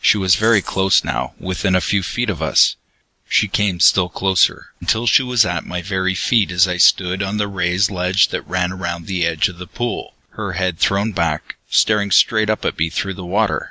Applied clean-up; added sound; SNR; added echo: none; Rattle; 17 dB; none.